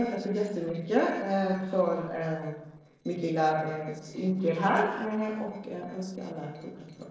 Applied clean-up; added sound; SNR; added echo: neural separator model SepFormer DNS4.